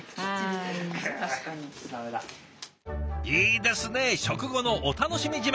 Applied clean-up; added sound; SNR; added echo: none; none; none; none.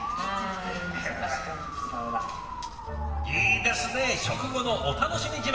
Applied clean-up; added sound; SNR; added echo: none; Motor vehicle (road) / Siren; 6 dB; reverberation time 2.4 s.